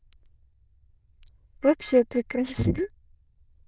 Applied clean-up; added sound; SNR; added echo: neural diffusion model UNIVERSE++.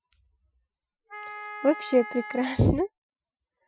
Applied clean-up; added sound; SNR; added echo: classical method Wiener filter.